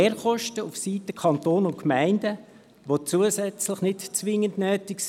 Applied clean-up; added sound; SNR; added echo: none; none; none; none.